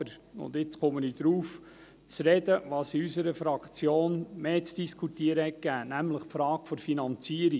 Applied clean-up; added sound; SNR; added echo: none; none; none; none.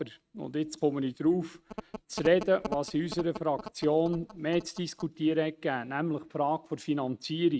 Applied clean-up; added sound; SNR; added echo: neural mask model RNNoise.